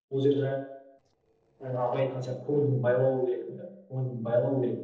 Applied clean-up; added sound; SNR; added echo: neural separator model SepFormer DNS4.